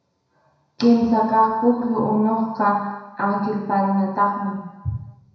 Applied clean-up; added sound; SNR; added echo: none; none; none; reverberation time 1.0 s.